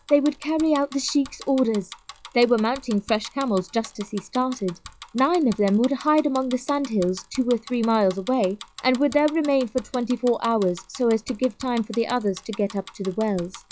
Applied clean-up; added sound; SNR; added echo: classical method log-MMSE.